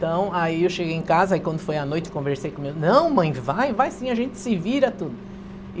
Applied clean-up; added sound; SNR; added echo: none; Engine; 15 dB; none.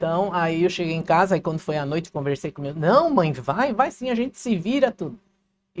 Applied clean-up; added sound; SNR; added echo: neural mask model RNNoise.